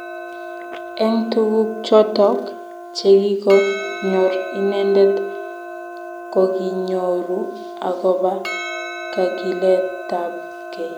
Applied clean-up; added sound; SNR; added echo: none; Brass instrument + Percussion; 12 dB; none.